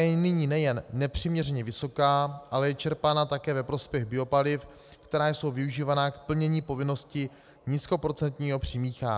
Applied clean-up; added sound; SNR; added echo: none; none; none; none.